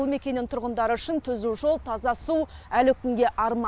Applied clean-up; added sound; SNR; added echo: none; none; none; none.